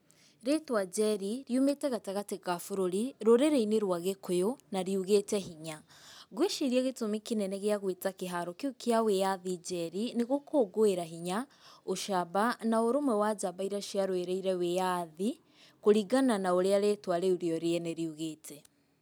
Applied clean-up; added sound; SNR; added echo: none; none; none; none.